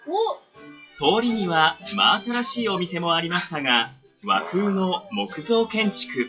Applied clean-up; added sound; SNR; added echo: classical method WPE with log-MMSE.